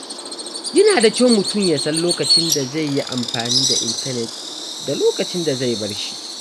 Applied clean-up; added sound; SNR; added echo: none; Bird vocalization, bird call, bird song; 3 dB; none.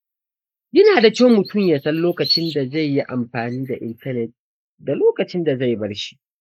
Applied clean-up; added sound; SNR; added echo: neural mask model Resemble Enhance denoiser.